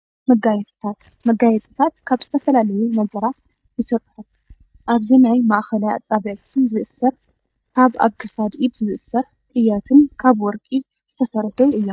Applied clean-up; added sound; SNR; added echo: neural mask model DeepFilterNet 3.